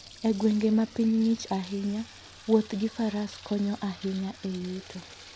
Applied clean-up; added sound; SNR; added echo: none; Sink (filling or washing) / Water tap, faucet; 20 dB; none.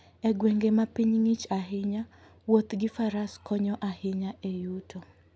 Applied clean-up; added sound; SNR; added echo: none; none; none; none.